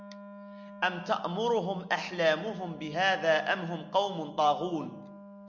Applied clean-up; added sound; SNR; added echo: none; Wind instrument, woodwind instrument; 17 dB; none.